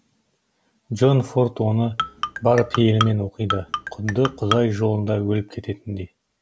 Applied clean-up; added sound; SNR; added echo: none; Marimba, xylophone; 6 dB; none.